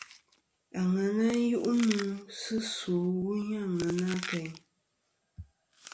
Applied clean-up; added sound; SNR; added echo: none; Chewing, mastication; 16 dB; none.